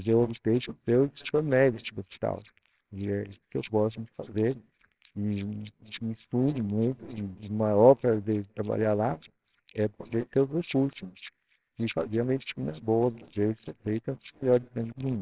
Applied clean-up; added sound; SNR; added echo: neural separator model SepFormer WHAMR!.